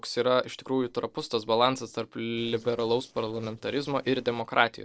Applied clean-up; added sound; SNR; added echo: neural separator model SepFormer DNS4.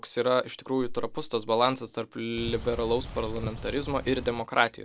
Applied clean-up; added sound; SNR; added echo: none; Bird; 9 dB; none.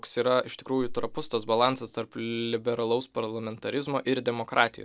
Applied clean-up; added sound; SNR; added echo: none; none; none; none.